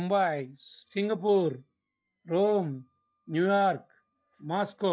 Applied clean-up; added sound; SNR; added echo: neural mask model DeepFilterNet 3.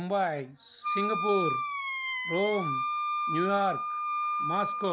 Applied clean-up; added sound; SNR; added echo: none; Wind instrument, woodwind instrument; 0 dB; none.